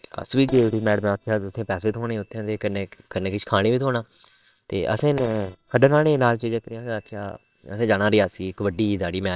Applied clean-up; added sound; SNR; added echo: neural separator model SepFormer WHAMR!.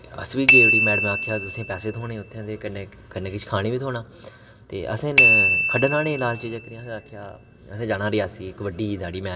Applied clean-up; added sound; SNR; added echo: none; Bicycle bell; -3 dB; reverberation time 1.3 s.